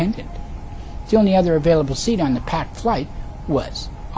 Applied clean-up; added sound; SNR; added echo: none; none; none; none.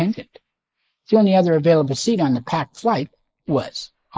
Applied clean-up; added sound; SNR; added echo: neural mask model Resemble Enhance denoiser.